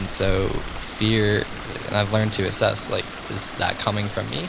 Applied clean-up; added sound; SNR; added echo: none; Stream; 8 dB; none.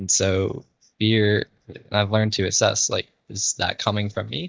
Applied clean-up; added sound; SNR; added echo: neural mask model DeepFilterNet 3.